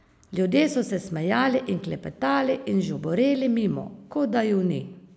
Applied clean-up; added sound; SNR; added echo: none; none; none; none.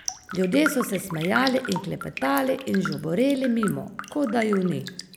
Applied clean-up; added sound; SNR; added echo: none; Raindrop; 10 dB; none.